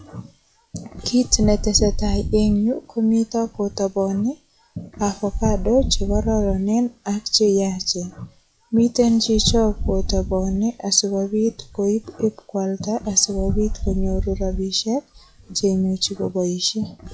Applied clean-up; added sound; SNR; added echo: classical method log-MMSE.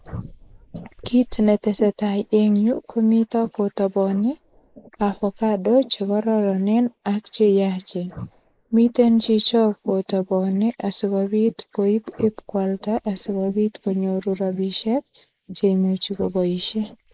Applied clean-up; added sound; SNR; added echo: neural mask model Resemble Enhance denoiser.